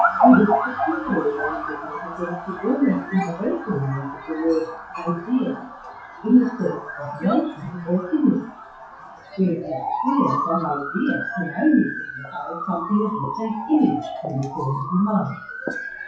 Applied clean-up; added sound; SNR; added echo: classical method WPE with log-MMSE.